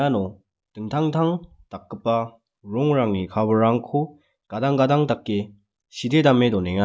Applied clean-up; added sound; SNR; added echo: none; none; none; none.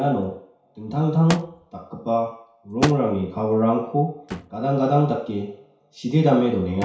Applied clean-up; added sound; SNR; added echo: none; Thump, thud; 14 dB; reverberation time 0.6 s.